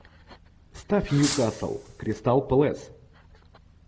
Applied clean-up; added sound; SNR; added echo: none; Fireworks; 12 dB; none.